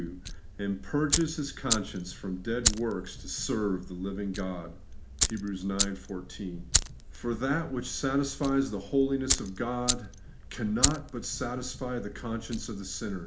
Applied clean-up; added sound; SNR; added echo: none; Fire; 2 dB; reverberation time 0.4 s.